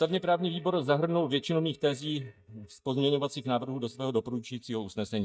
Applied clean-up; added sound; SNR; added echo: neural mask model DeepFilterNet 3.